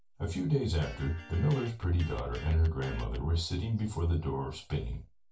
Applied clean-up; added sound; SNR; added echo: none; Electric guitar; 18 dB; reverberation time 0.2 s.